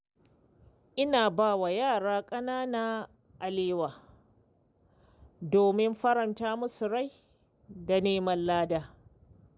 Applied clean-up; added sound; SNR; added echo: none; none; none; none.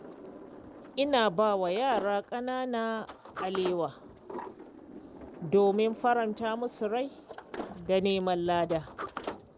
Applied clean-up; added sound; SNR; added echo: none; Sliding door; 14 dB; none.